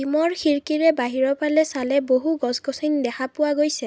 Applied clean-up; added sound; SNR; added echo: none; none; none; none.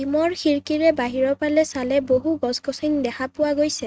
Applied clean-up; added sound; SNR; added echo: neural mask model RNNoise.